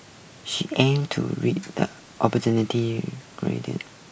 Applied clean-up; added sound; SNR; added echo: none; none; none; none.